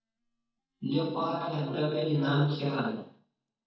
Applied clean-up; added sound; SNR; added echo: neural mask model DeepFilterNet 3.